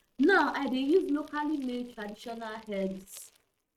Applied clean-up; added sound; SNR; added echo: neural mask model RNNoise.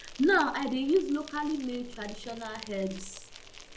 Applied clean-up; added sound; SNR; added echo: none; Insect; 15 dB; none.